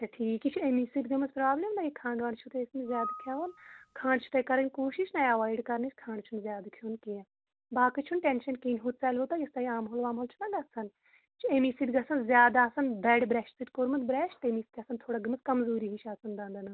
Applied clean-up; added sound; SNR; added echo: none; Screech / Glass; 12 dB; none.